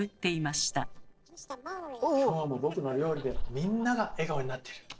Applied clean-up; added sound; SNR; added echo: neural separator model SepFormer DNS4.